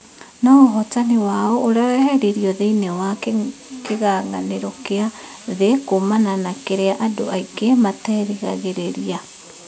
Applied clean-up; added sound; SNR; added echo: none; none; none; none.